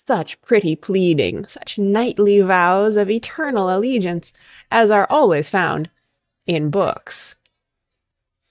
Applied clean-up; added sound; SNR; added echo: neural mask model DeepFilterNet 3.